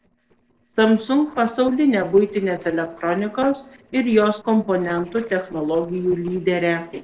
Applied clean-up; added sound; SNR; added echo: neural separator model SepFormer DNS4.